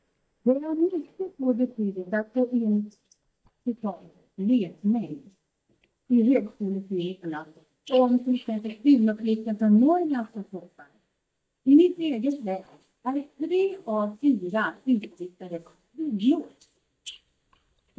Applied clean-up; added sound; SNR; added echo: neural mask model DeepFilterNet 3.